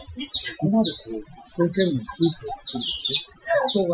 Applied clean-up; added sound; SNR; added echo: classical method Wiener filter.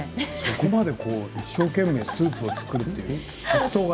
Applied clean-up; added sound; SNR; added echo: none; none; none; none.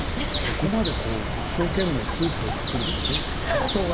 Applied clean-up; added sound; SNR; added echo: none; Bird; 0 dB; none.